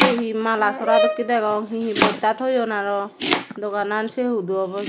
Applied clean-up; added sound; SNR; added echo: none; Domestic sounds, home sounds + Brass instrument; 2 dB; none.